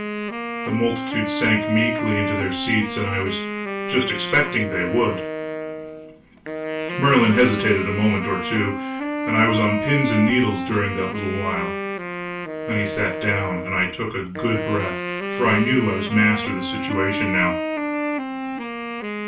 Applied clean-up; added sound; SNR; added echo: none; Wind instrument, woodwind instrument; 4 dB; reverberation time 0.2 s.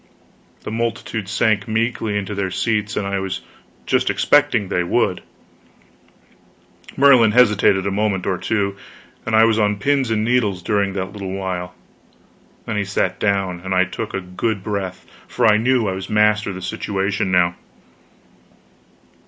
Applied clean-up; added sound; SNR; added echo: none; none; none; none.